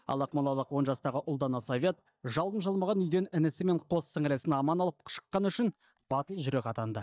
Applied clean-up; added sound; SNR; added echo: neural mask model DeepFilterNet 3.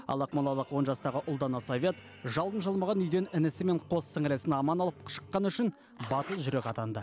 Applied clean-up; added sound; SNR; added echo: none; Zipper (clothing); 15 dB; none.